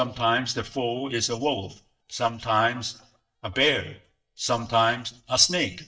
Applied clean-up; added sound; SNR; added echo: neural mask model DeepFilterNet 3.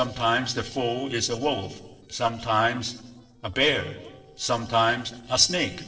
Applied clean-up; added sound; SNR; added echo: neural separator model SepFormer DNS4.